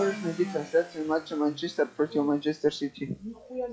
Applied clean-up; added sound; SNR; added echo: classical method log-MMSE.